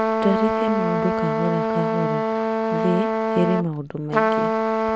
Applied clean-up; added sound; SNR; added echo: none; Trumpet; -4 dB; none.